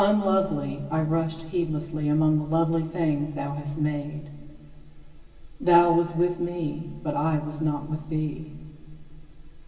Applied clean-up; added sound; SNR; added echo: none; none; none; reverberation time 2.9 s.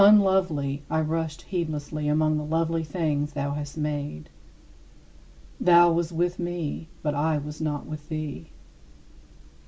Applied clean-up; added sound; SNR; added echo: none; none; none; none.